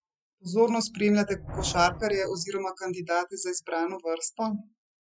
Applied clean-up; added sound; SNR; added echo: classical method Wiener filter.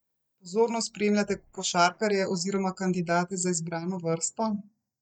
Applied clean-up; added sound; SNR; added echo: neural mask model DeepFilterNet 3.